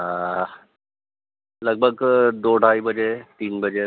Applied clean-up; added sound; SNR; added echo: none; none; none; none.